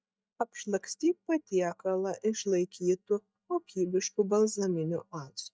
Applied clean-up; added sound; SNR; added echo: neural mask model DeepFilterNet 3.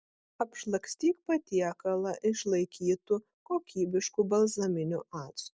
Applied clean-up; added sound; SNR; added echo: none; none; none; none.